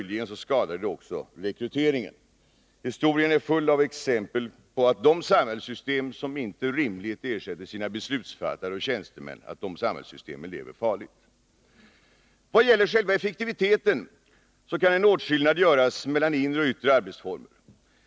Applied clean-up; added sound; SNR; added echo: none; none; none; none.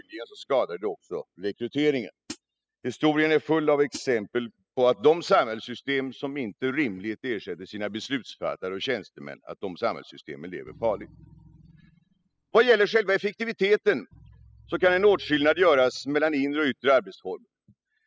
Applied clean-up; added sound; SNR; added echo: classical method spectral subtraction.